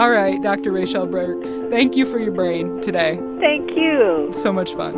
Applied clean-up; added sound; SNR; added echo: none; none; none; none.